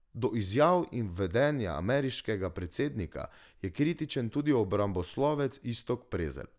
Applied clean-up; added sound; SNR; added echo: none; none; none; none.